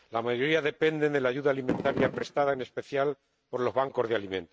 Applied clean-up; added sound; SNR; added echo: neural mask model RNNoise.